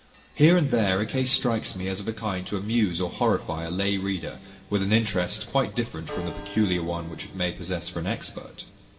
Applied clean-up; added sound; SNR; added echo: none; Church bell; 20 dB; reverberation time 1.4 s.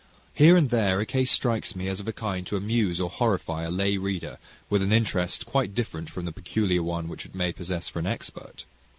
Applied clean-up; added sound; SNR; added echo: none; none; none; none.